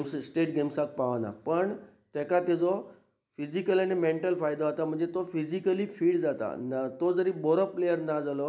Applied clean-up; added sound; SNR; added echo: none; none; none; none.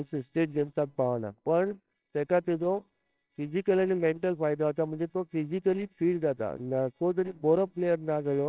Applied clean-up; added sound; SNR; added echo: neural separator model SepFormer WHAMR!.